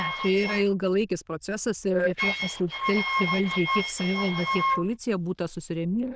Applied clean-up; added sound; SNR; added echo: neural diffusion model UNIVERSE++.